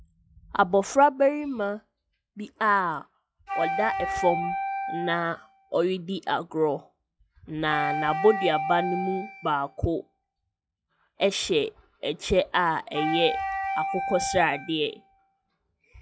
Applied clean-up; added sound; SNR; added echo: classical method log-MMSE.